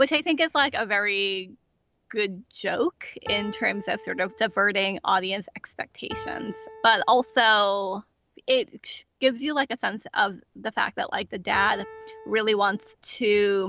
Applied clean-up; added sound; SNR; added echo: none; Piano; 15 dB; none.